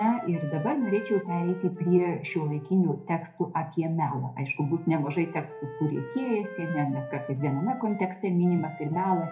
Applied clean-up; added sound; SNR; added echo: none; Wind instrument, woodwind instrument; 15 dB; reverberation time 0.3 s.